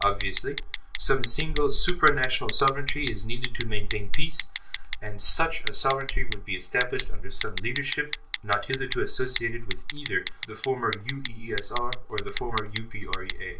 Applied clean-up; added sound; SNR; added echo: none; Telephone; 13 dB; reverberation time 0.2 s.